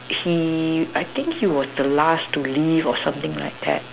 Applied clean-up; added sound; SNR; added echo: none; none; none; none.